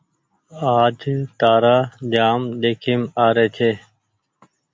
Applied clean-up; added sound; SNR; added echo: none; none; none; none.